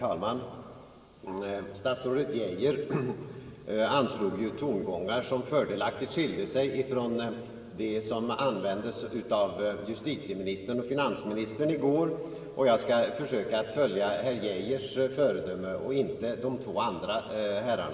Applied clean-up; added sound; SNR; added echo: none; none; none; reverberation time 2.8 s.